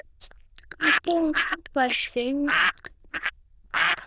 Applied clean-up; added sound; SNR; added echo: neural diffusion model UNIVERSE++.